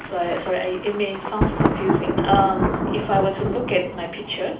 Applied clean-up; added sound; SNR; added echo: none; Thunder; 0 dB; reverberation time 0.4 s.